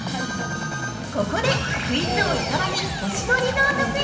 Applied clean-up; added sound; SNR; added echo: none; Run; 9 dB; reverberation time 1.2 s.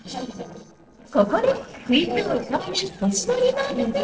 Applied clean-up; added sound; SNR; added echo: neural separator model SepFormer DNS4.